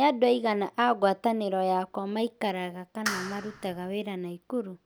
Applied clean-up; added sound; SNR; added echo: none; Clapping; 10 dB; none.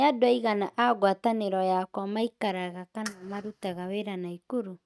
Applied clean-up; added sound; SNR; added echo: neural mask model RNNoise.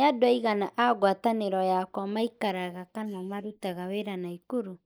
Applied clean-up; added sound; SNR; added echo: neural mask model Resemble Enhance denoiser.